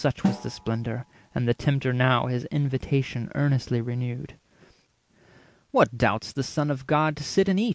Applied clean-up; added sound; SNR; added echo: none; Snare drum; 10 dB; none.